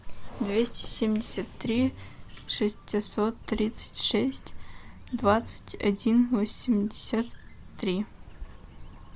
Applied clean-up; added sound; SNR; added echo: none; Bowed string instrument + Bird; 19 dB; none.